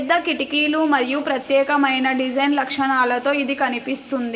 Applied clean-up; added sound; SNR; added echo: none; Cricket; 14 dB; reverberation time 1.9 s.